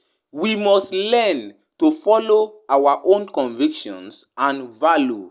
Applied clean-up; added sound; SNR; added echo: none; none; none; none.